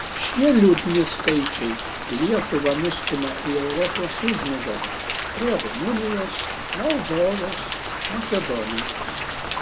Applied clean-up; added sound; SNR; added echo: none; Rain; 5 dB; none.